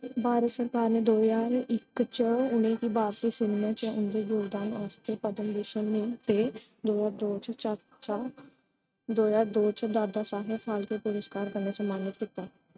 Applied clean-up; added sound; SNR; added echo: neural mask model RNNoise.